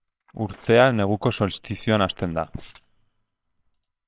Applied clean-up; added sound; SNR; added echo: neural separator model SepFormer WHAMR!.